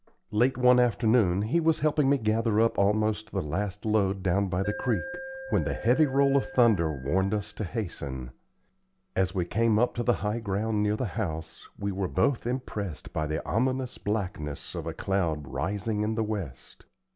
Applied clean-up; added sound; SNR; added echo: none; Alarm; 13 dB; none.